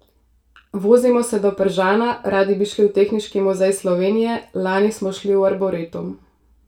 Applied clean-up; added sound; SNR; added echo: none; none; none; reverberation time 0.3 s.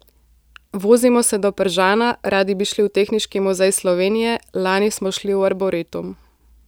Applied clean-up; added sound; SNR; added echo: none; none; none; none.